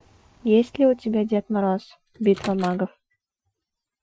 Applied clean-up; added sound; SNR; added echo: classical method Wiener filter.